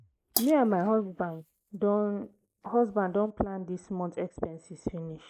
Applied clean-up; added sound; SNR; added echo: neural mask model Resemble Enhance denoiser.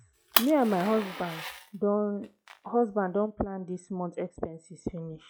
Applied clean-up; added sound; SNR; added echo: classical method log-MMSE.